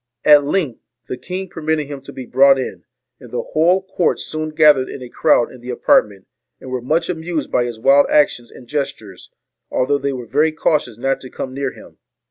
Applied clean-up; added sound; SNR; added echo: none; none; none; none.